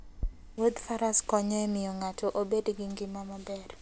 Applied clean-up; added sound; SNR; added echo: none; Chewing, mastication; 13 dB; none.